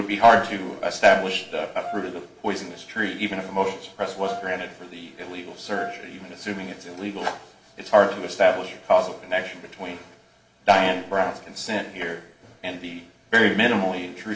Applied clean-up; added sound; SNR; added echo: none; Brass instrument; 16 dB; reverberation time 0.8 s.